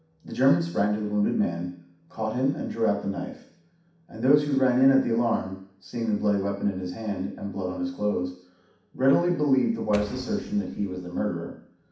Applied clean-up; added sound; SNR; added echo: none; Door; 16 dB; reverberation time 0.6 s.